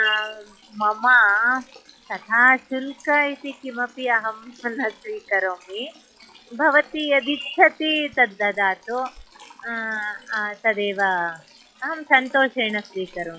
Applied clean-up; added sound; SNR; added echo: classical method log-MMSE.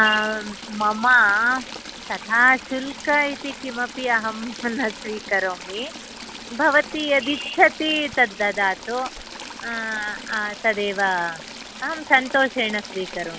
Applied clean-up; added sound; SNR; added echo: none; Stream / Trickle, dribble; 14 dB; none.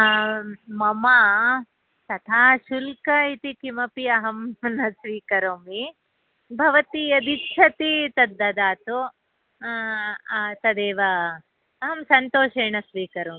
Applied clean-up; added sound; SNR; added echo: none; none; none; none.